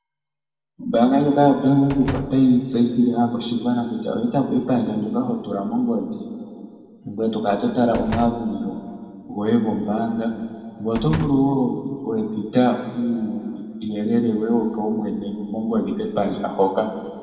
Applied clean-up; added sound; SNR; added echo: none; Slam; 14 dB; reverberation time 2.1 s.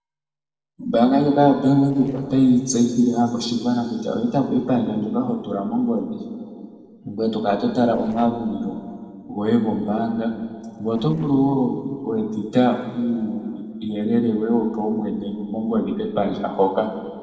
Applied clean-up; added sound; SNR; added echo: neural separator model SepFormer DNS4.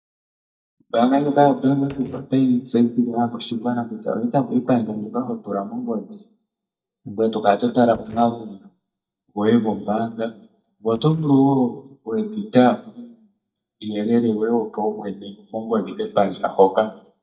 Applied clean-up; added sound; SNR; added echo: neural mask model DeepFilterNet 3.